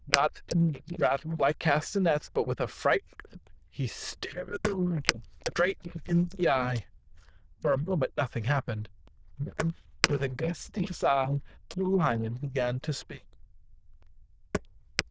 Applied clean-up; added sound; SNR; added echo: neural diffusion model UNIVERSE++.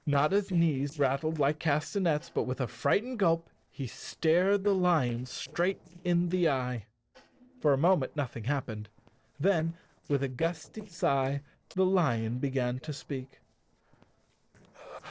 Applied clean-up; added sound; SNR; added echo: neural separator model SepFormer DNS4.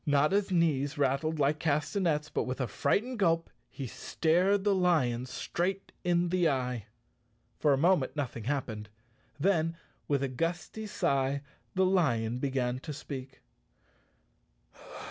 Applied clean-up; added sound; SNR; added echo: none; none; none; none.